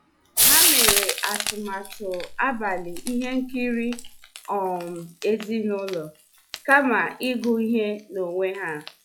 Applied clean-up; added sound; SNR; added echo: classical method log-MMSE.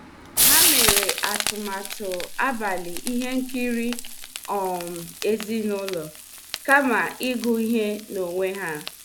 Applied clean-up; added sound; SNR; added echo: none; Frying (food); 1 dB; none.